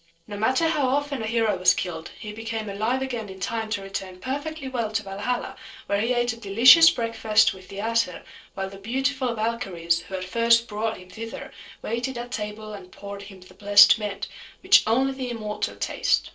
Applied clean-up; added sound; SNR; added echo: neural separator model SepFormer DNS4.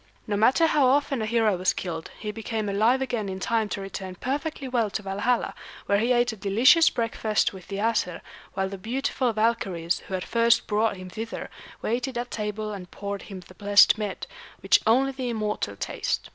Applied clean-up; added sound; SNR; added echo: none; none; none; none.